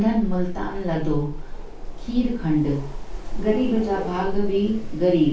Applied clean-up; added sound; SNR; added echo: none; Wind; 4 dB; reverberation time 0.3 s.